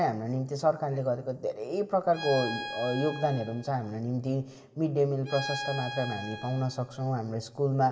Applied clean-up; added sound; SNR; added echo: none; Bowed string instrument; 10 dB; reverberation time 1.6 s.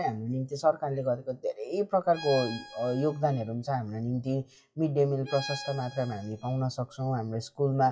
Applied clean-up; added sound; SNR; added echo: classical method WPE with log-MMSE.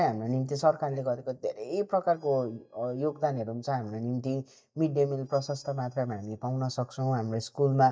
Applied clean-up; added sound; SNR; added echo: neural mask model DeepFilterNet 3.